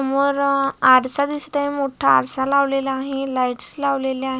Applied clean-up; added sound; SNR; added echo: none; none; none; none.